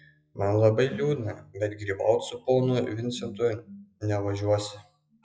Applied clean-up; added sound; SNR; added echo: classical method log-MMSE.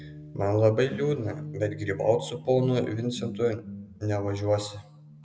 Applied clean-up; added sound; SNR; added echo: none; Guitar; 13 dB; none.